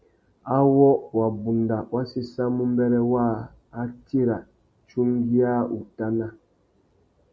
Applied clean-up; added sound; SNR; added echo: none; none; none; none.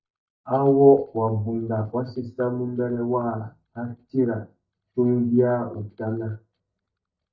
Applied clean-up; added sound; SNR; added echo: neural mask model DeepFilterNet 3.